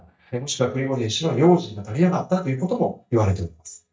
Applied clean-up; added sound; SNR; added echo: neural mask model DeepFilterNet 3.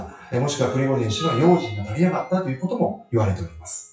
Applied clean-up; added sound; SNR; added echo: classical method WPE with log-MMSE.